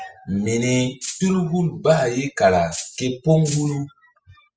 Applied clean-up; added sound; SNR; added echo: classical method spectral subtraction.